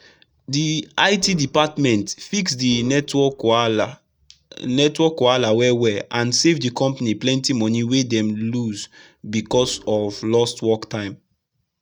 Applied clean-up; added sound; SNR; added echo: neural mask model RNNoise.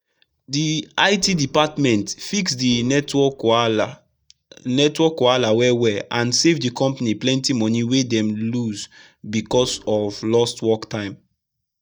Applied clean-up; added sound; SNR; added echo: neural mask model DeepFilterNet 3.